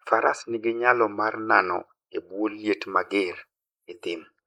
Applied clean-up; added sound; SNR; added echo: neural mask model Resemble Enhance denoiser.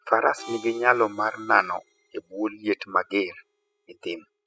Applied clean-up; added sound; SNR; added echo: classical method spectral subtraction.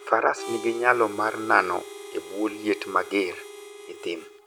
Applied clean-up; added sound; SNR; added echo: none; Harmonica; 14 dB; none.